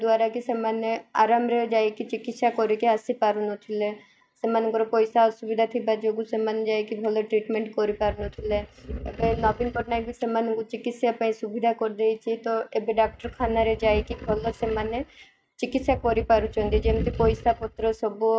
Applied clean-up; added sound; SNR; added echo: neural mask model RNNoise.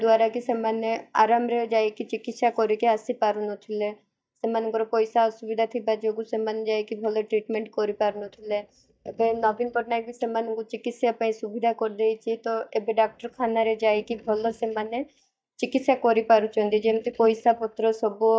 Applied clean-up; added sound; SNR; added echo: neural mask model DeepFilterNet 3.